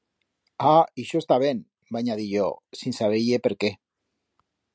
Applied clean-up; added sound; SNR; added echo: none; none; none; none.